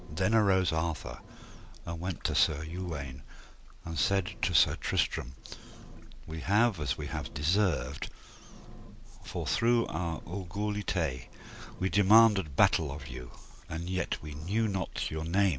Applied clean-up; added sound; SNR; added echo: none; Engine; 16 dB; none.